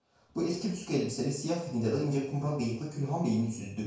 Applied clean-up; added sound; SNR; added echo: none; none; none; reverberation time 0.5 s.